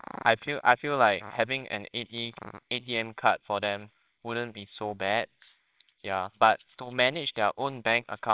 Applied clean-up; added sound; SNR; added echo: neural separator model SepFormer WHAMR!.